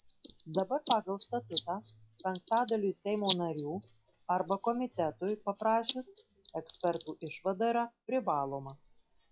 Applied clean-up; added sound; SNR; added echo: classical method log-MMSE.